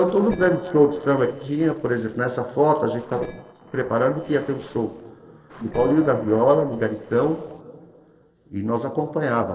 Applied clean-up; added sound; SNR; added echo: neural separator model SepFormer DNS4.